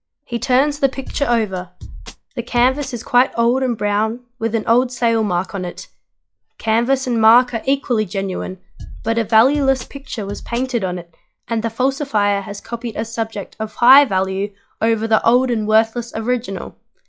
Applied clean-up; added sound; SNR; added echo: classical method log-MMSE.